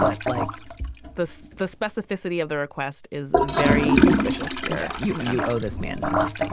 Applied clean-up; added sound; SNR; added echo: none; Toilet flush / Gurgling; -4 dB; none.